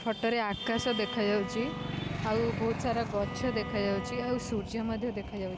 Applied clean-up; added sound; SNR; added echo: none; Bowed string instrument; 12 dB; none.